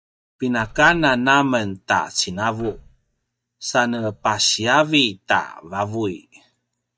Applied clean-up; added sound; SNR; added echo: neural mask model DeepFilterNet 3.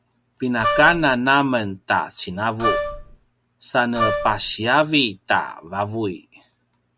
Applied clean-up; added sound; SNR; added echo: none; Wind instrument, woodwind instrument; 3 dB; none.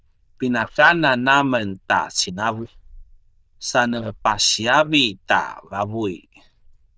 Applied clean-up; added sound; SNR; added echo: neural diffusion model UNIVERSE++.